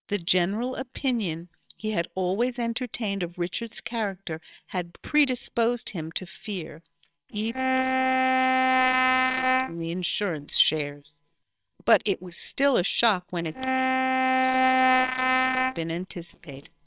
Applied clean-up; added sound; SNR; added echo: neural separator model SepFormer WHAMR!.